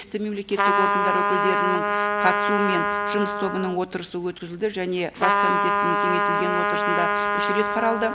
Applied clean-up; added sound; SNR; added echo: none; Trumpet; -3 dB; none.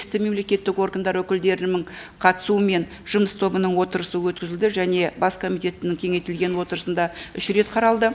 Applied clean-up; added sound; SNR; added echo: none; none; none; none.